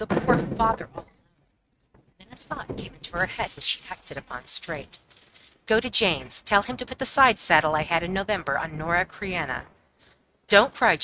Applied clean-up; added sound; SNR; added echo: neural mask model RNNoise.